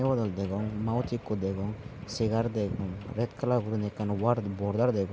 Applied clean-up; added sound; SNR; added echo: none; none; none; none.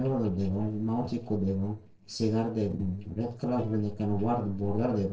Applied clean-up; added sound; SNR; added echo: neural separator model SepFormer DNS4.